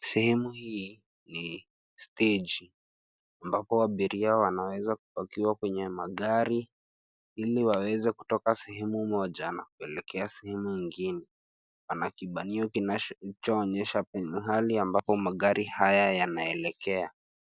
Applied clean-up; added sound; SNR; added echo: none; none; none; none.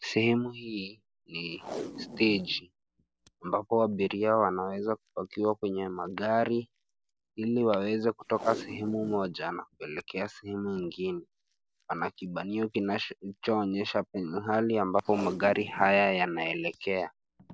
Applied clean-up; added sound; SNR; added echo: none; Packing tape, duct tape; 17 dB; none.